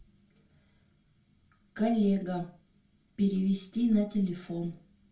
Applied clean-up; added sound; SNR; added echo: none; none; none; reverberation time 0.3 s.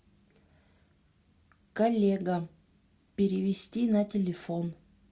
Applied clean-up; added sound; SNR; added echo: none; none; none; none.